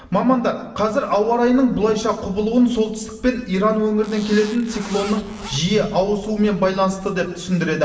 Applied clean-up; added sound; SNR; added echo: none; Zipper (clothing); 16 dB; reverberation time 1.2 s.